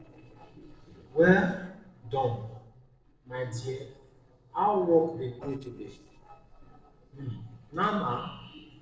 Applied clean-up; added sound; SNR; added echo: neural separator model SepFormer DNS4.